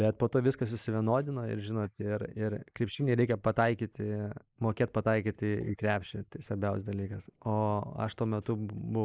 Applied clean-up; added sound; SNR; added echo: neural mask model Resemble Enhance denoiser.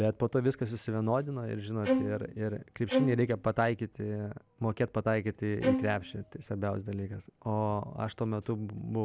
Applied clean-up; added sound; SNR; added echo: none; Bowed string instrument; 0 dB; none.